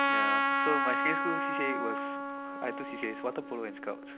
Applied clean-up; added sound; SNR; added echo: none; Trumpet; -5 dB; none.